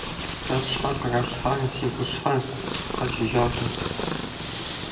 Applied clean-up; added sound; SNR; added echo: none; Purr; 3 dB; reverberation time 1.0 s.